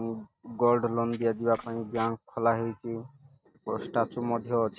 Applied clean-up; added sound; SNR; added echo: neural mask model RNNoise.